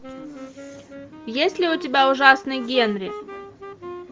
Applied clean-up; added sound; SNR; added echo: none; Wind instrument, woodwind instrument; 14 dB; none.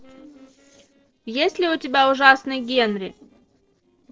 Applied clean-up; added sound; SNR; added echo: neural separator model SepFormer DNS4.